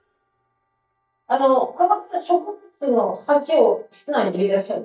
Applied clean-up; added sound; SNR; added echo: neural mask model DeepFilterNet 3.